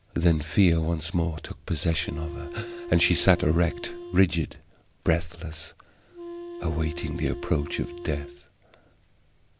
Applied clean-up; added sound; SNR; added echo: none; Wind instrument, woodwind instrument; 13 dB; none.